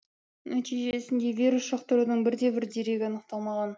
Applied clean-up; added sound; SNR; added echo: none; none; none; none.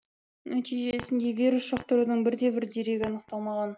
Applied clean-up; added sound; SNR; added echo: none; Chink, clink; 14 dB; none.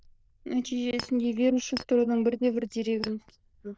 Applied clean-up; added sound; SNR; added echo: neural diffusion model UNIVERSE++.